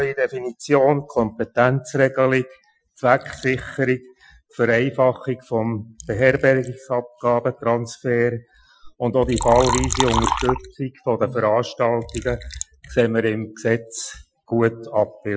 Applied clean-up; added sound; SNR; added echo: classical method Wiener filter.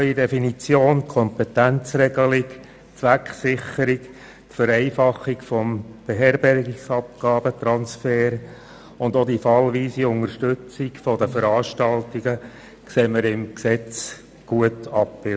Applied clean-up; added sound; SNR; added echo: none; none; none; none.